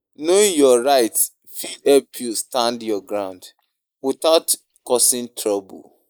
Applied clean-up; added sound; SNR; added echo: neural mask model Resemble Enhance denoiser.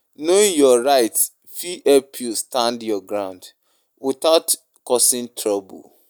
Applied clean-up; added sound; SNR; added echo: none; none; none; none.